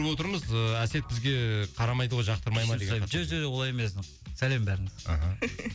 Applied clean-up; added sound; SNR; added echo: none; none; none; none.